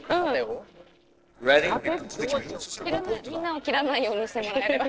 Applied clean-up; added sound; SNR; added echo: neural separator model SepFormer DNS4.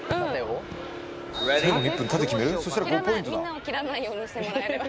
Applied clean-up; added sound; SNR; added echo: none; Thunder + Fireworks; 17 dB; none.